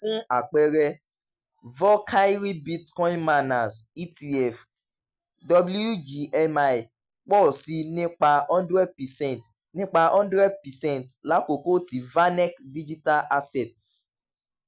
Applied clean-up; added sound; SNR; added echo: none; none; none; none.